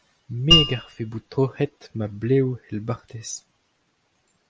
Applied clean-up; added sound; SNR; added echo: none; Mallet percussion; -5 dB; none.